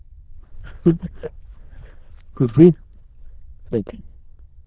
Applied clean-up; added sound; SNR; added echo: neural diffusion model UNIVERSE++.